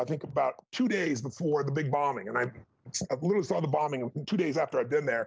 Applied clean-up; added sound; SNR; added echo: none; none; none; none.